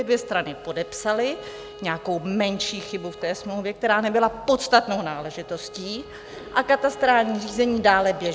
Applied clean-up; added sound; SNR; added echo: none; Bowed string instrument; 19 dB; none.